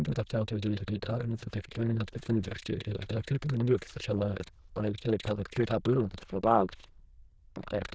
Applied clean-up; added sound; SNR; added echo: neural diffusion model UNIVERSE++.